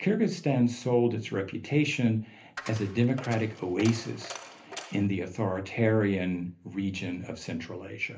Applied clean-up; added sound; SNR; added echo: none; Coin (dropping); 15 dB; reverberation time 0.3 s.